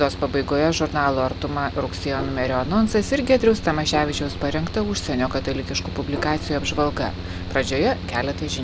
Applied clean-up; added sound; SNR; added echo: none; Gong + Mechanical fan; 8 dB; none.